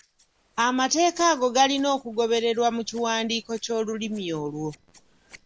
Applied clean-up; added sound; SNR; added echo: neural separator model SepFormer DNS4.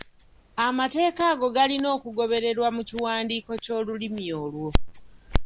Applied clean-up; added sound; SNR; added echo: none; Scissors; 5 dB; none.